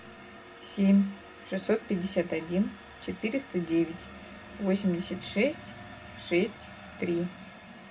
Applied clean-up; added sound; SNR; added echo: none; none; none; reverberation time 0.2 s.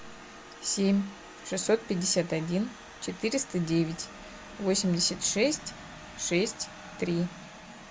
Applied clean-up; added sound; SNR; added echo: none; none; none; none.